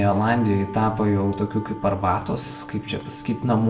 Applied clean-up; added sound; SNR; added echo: none; Wind instrument, woodwind instrument; 15 dB; reverberation time 0.6 s.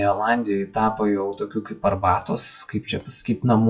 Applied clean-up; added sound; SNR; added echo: classical method WPE with log-MMSE.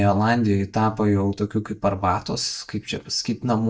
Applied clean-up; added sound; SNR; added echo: neural mask model DeepFilterNet 3.